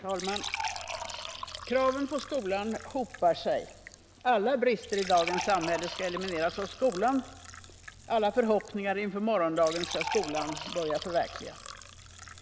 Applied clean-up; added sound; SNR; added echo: none; Fill (with liquid) / Trickle, dribble; 10 dB; none.